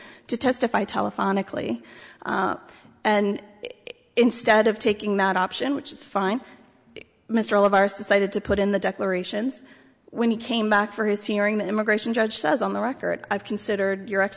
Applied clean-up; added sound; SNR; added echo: none; none; none; none.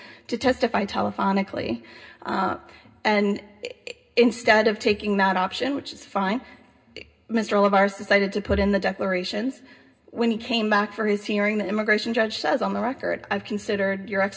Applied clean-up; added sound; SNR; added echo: none; none; none; reverberation time 0.2 s.